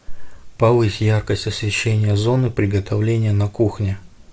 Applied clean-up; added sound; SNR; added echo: none; none; none; none.